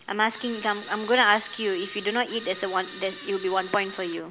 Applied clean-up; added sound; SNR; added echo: none; Camera; 15 dB; none.